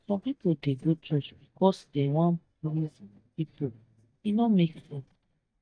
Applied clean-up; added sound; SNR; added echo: neural mask model DeepFilterNet 3.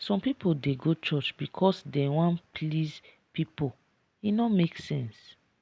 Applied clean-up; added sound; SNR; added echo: none; none; none; none.